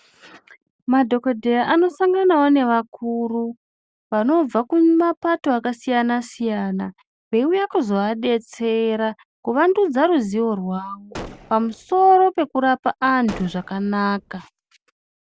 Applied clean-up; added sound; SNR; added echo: none; Gunshot, gunfire; 18 dB; none.